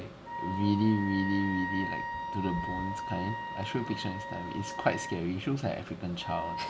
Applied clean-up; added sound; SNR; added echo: none; Wind instrument, woodwind instrument; 6 dB; none.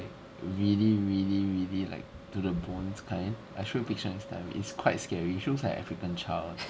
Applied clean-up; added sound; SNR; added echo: none; none; none; none.